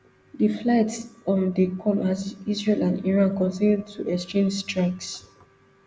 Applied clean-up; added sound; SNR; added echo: none; none; none; none.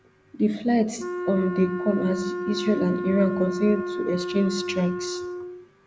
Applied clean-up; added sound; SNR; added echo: none; Wind instrument, woodwind instrument; 6 dB; none.